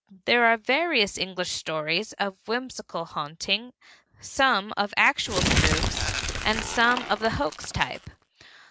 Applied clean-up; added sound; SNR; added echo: none; Crumpling, crinkling; 1 dB; none.